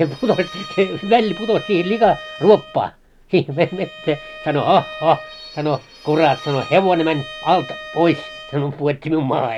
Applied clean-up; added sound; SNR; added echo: none; Bowed string instrument; 16 dB; none.